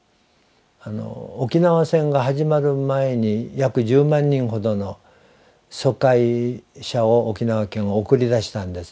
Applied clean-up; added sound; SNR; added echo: none; none; none; none.